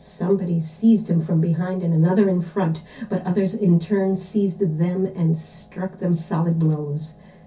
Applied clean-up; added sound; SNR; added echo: none; none; none; reverberation time 0.3 s.